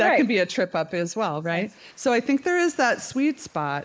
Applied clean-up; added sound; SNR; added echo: neural mask model Resemble Enhance denoiser.